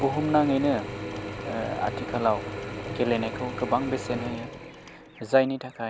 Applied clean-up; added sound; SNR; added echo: none; Drill / Mechanisms; 8 dB; none.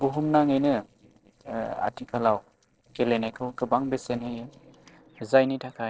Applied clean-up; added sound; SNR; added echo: neural separator model SepFormer DNS4.